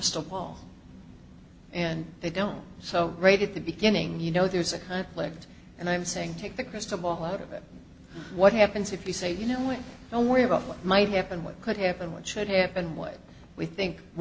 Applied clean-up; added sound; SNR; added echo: none; none; none; none.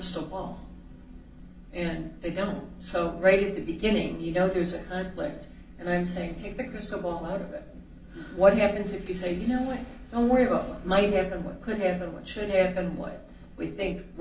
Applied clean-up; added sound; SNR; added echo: none; none; none; reverberation time 0.4 s.